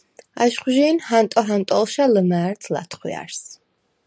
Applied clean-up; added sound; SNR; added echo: none; none; none; none.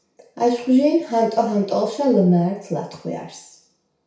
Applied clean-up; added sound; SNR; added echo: none; none; none; reverberation time 0.6 s.